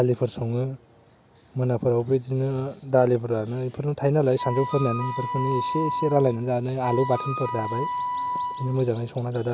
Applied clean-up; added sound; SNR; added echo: none; Wind instrument, woodwind instrument; 6 dB; none.